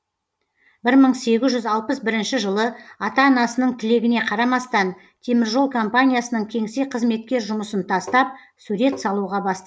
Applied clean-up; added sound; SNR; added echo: none; Tap; 16 dB; none.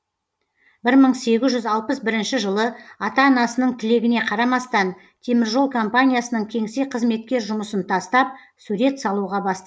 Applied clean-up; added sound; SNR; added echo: none; none; none; none.